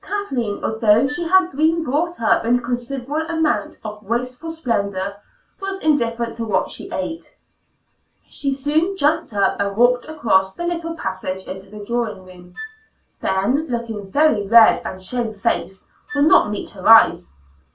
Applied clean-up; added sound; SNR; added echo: none; Wind instrument, woodwind instrument; 17 dB; reverberation time 0.2 s.